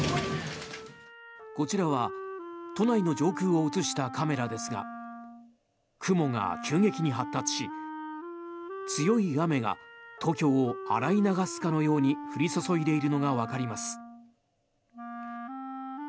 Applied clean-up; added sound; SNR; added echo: none; Wind instrument, woodwind instrument; 10 dB; none.